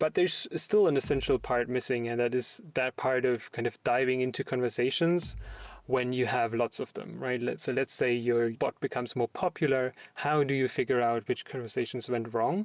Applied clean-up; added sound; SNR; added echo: none; Bass drum; 18 dB; none.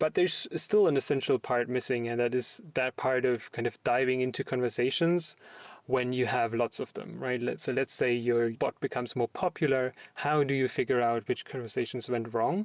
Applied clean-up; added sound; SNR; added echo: none; none; none; none.